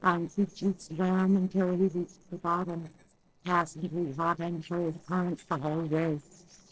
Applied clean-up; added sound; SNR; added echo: neural separator model SepFormer DNS4.